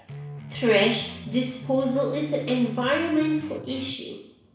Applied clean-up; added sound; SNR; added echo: none; Guitar; 12 dB; reverberation time 0.7 s.